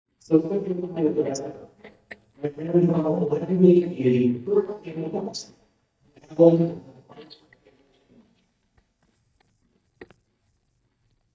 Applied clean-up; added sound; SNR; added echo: neural mask model DeepFilterNet 3.